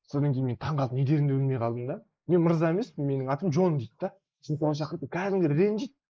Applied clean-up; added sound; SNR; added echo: neural mask model Resemble Enhance denoiser.